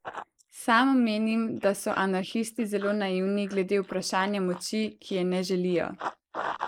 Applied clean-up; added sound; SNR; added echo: neural mask model Resemble Enhance denoiser.